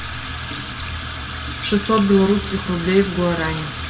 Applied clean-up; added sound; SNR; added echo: none; Sink (filling or washing) / Water tap, faucet; 8 dB; reverberation time 1.0 s.